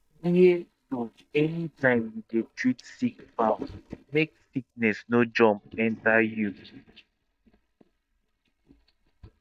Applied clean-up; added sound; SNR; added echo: neural mask model DeepFilterNet 3.